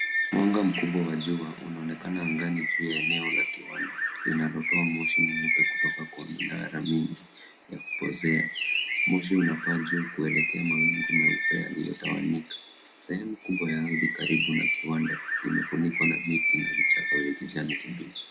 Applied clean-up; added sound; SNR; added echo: none; Bird; -1 dB; none.